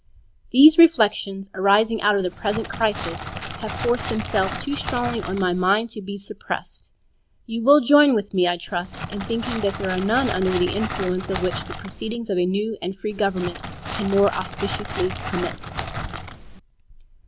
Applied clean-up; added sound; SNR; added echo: none; Crackle; 9 dB; none.